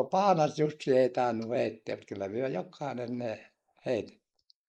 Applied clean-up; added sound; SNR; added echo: neural mask model Resemble Enhance denoiser.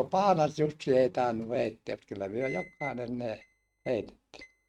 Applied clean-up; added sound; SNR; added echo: neural mask model RNNoise.